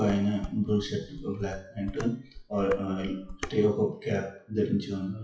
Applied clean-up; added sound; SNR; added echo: classical method WPE with log-MMSE.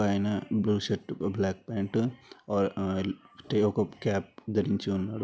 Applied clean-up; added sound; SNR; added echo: none; none; none; none.